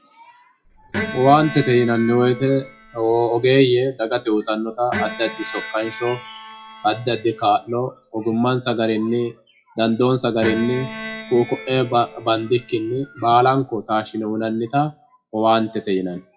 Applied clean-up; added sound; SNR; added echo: classical method WPE with log-MMSE.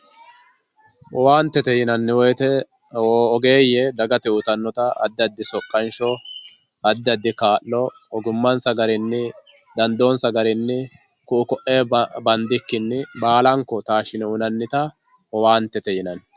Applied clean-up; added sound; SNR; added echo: none; none; none; none.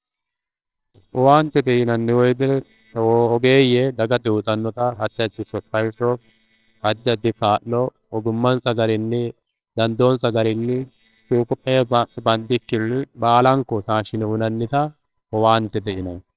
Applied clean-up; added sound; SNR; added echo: neural separator model SepFormer WHAMR!.